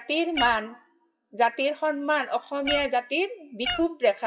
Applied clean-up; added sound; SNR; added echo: classical method WPE with log-MMSE.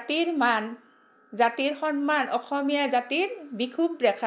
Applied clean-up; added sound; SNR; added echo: none; none; none; none.